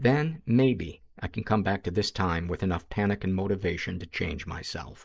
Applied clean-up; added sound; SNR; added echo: neural mask model Resemble Enhance denoiser.